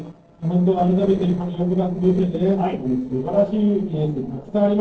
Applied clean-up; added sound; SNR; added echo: neural separator model SepFormer DNS4.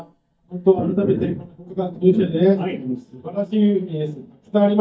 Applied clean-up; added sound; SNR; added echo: neural mask model DeepFilterNet 3.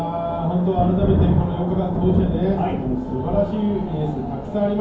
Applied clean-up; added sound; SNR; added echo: none; Thunder; 3 dB; reverberation time 0.9 s.